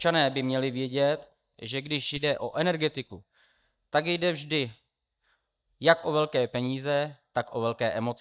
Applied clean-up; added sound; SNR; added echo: neural mask model DeepFilterNet 3.